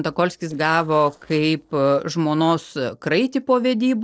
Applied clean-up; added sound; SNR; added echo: neural separator model SepFormer DNS4.